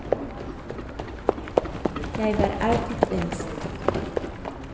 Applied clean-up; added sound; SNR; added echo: none; Livestock, farm animals, working animals; -4 dB; reverberation time 1.7 s.